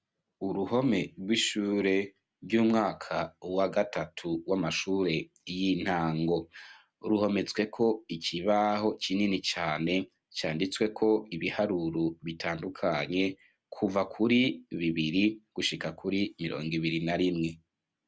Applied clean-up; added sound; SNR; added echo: none; none; none; none.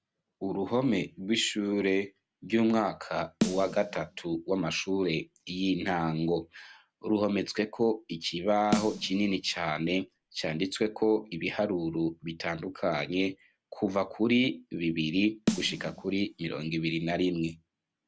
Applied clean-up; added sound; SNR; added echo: none; Snare drum; 7 dB; none.